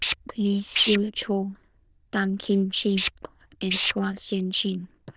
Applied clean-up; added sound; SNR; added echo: neural diffusion model UNIVERSE++.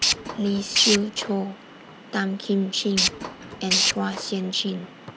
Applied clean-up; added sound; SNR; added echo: none; Tools; 0 dB; none.